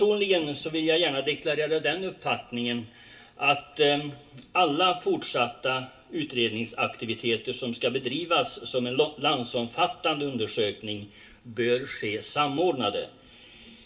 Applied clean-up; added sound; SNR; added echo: none; none; none; reverberation time 0.4 s.